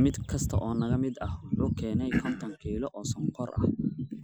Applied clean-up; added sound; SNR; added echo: classical method Wiener filter.